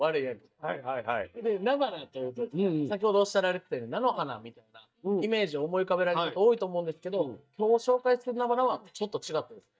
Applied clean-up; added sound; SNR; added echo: neural mask model DeepFilterNet 3.